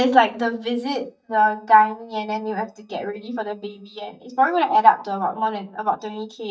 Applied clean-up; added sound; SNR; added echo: neural mask model DeepFilterNet 3.